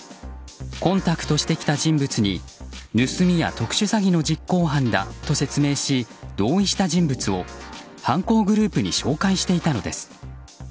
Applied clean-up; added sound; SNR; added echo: none; none; none; none.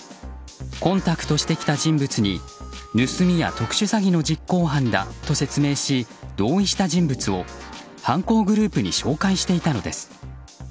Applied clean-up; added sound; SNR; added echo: none; Harmonica; 19 dB; none.